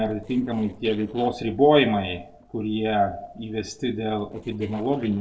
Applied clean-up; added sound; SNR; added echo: neural separator model SepFormer DNS4.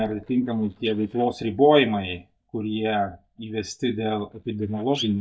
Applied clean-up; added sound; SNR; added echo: neural mask model DeepFilterNet 3.